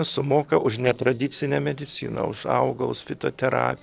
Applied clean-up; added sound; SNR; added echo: neural separator model SepFormer DNS4.